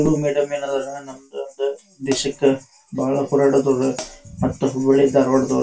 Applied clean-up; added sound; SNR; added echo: none; Hi-hat; 16 dB; reverberation time 0.2 s.